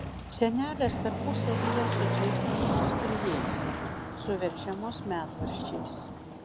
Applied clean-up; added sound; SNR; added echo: none; Motor vehicle (road) + Thunder / Rain; -2 dB; none.